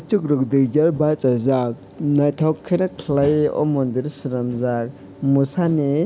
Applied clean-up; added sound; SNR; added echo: none; none; none; none.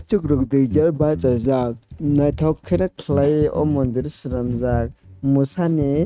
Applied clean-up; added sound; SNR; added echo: neural mask model RNNoise.